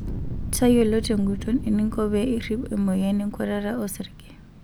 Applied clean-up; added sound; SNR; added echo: none; Fire; 9 dB; none.